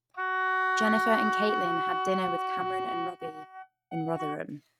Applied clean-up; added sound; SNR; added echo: neural mask model RNNoise.